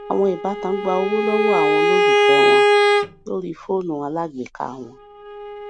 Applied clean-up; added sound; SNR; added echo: none; Bowed string instrument; -5 dB; none.